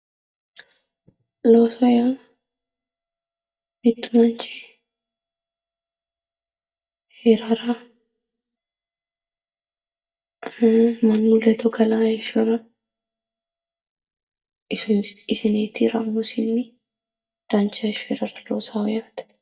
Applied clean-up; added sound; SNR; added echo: neural mask model DeepFilterNet 3.